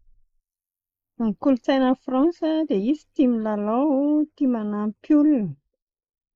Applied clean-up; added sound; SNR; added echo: neural mask model Resemble Enhance denoiser.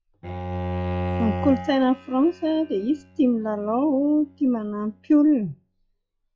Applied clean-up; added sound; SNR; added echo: classical method log-MMSE.